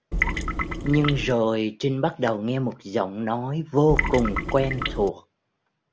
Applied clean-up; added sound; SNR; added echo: none; Trickle, dribble / Water tap, faucet; 2 dB; none.